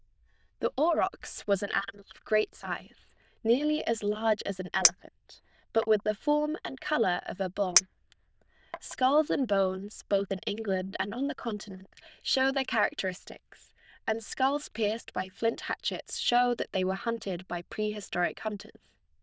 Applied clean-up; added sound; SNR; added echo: neural diffusion model UNIVERSE++.